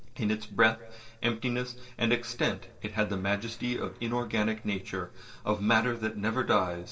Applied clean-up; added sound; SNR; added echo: neural separator model SepFormer DNS4.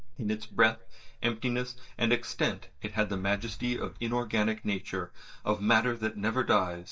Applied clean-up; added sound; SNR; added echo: neural mask model DeepFilterNet 3.